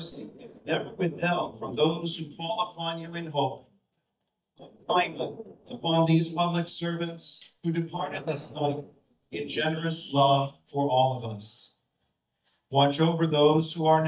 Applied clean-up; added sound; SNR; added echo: neural mask model DeepFilterNet 3.